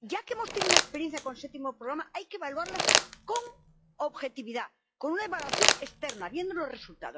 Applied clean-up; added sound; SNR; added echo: classical method log-MMSE.